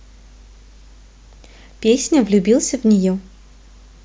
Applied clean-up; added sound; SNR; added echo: none; none; none; none.